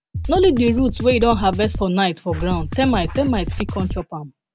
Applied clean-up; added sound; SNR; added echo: none; Drum kit; 6 dB; none.